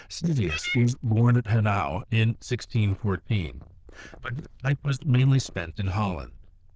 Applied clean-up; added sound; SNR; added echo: neural diffusion model UNIVERSE++.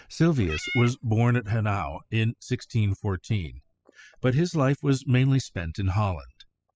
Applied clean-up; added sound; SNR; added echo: classical method spectral subtraction.